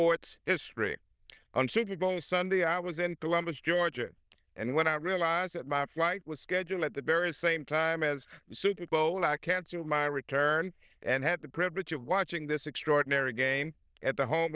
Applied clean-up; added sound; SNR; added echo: neural diffusion model UNIVERSE++.